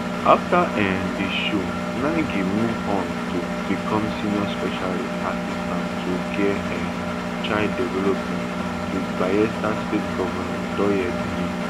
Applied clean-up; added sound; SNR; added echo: none; Engine; 0 dB; none.